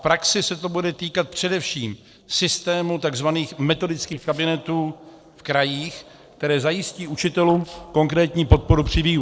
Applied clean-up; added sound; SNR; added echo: neural separator model SepFormer DNS4.